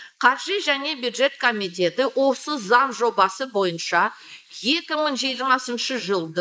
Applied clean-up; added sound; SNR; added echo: neural mask model Resemble Enhance denoiser.